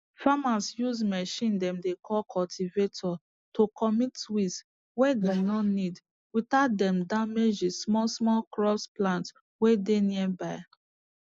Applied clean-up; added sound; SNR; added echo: neural mask model Resemble Enhance denoiser.